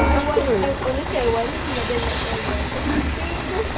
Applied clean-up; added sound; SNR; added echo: none; Frying (food) / Dishes, pots, and pans; -1 dB; none.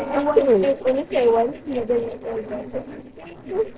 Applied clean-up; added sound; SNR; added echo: neural separator model SepFormer DNS4.